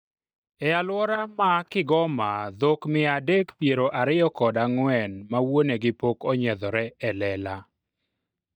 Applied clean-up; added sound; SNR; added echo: neural mask model DeepFilterNet 3.